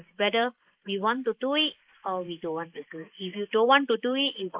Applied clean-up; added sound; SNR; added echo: neural mask model Resemble Enhance denoiser.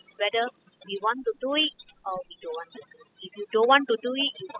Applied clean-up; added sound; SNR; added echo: classical method spectral subtraction.